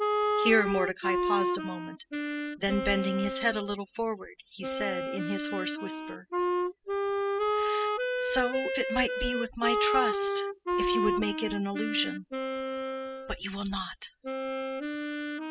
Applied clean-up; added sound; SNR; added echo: classical method spectral subtraction.